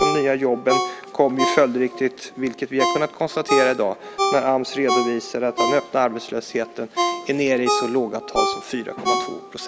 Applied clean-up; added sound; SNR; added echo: none; Ringtone; 3 dB; none.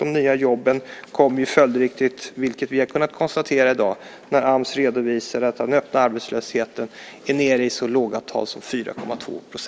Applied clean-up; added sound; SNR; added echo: none; none; none; none.